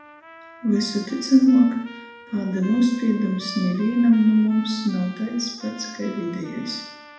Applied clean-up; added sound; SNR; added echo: none; Trumpet; 20 dB; reverberation time 0.8 s.